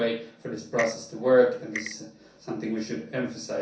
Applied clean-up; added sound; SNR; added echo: none; Clock; 12 dB; reverberation time 0.6 s.